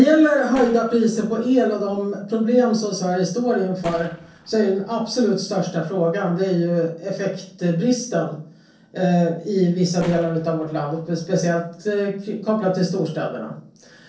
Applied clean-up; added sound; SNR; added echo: neural separator model SepFormer DNS4.